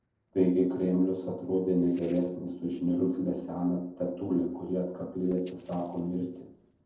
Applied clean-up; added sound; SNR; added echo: neural separator model SepFormer DNS4.